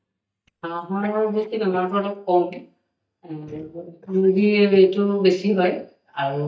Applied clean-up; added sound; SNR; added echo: neural mask model DeepFilterNet 3.